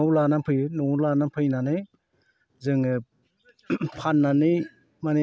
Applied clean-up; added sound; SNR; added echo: none; none; none; none.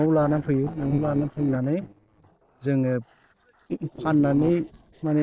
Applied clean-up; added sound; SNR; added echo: neural separator model SepFormer DNS4.